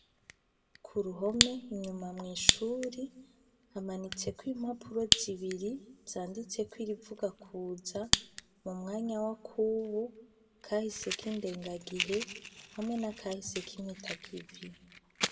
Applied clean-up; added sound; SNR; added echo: none; Fire; 0 dB; reverberation time 1.4 s.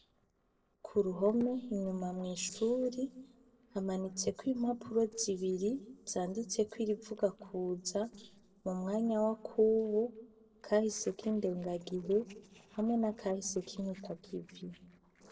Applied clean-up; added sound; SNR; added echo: neural separator model SepFormer DNS4.